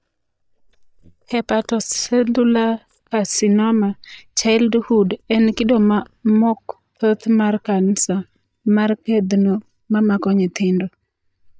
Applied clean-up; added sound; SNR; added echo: neural mask model DeepFilterNet 3.